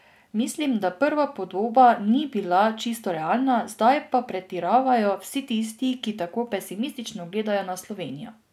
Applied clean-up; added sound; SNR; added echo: none; none; none; none.